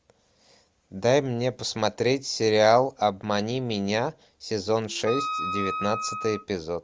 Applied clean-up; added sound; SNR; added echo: none; Wind instrument, woodwind instrument; 7 dB; none.